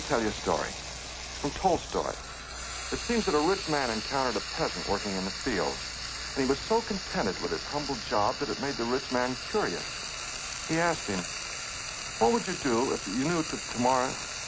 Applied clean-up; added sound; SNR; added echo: none; Frying (food); 7 dB; none.